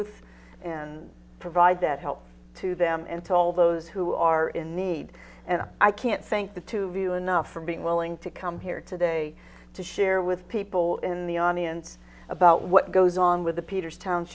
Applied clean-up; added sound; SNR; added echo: none; none; none; none.